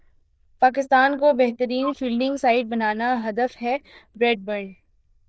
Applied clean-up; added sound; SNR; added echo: neural diffusion model UNIVERSE++.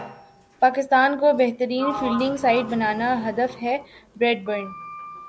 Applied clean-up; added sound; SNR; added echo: none; Sliding door; 14 dB; none.